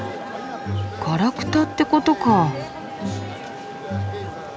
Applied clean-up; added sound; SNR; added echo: none; Wind instrument, woodwind instrument; 15 dB; none.